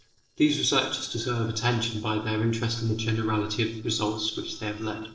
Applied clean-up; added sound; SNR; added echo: neural separator model SepFormer DNS4.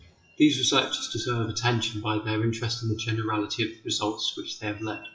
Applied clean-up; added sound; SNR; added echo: classical method WPE with log-MMSE.